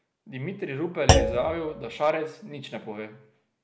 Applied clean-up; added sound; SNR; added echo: none; Thump, thud; -4 dB; none.